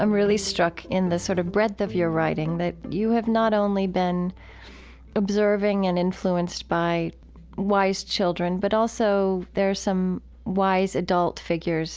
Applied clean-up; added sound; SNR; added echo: none; none; none; none.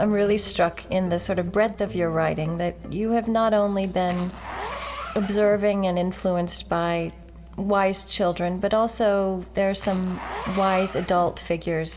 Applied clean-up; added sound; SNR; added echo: none; Zipper (clothing); 17 dB; reverberation time 2.5 s.